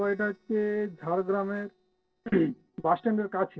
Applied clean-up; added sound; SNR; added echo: neural separator model SepFormer DNS4.